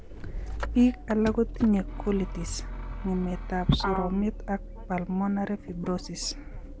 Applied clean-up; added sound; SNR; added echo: none; Motor vehicle (road); 7 dB; none.